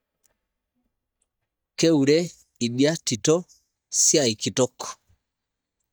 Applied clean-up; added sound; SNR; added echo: neural mask model DeepFilterNet 3.